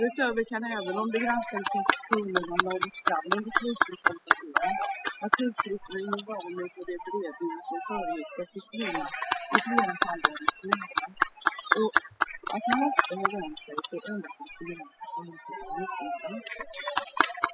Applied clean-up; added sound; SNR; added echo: classical method spectral subtraction.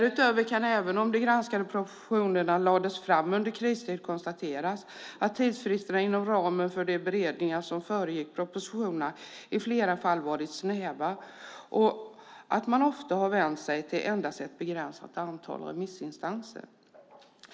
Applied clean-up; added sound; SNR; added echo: none; none; none; none.